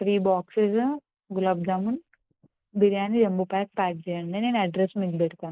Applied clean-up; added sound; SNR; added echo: neural mask model Resemble Enhance denoiser.